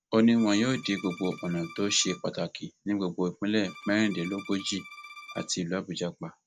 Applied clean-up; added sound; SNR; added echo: none; Bowed string instrument; 18 dB; none.